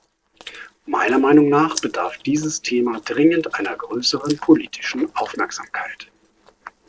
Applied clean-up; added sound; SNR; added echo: neural separator model SepFormer DNS4.